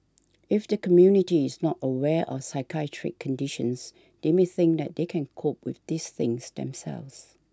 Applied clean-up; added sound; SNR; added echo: none; none; none; none.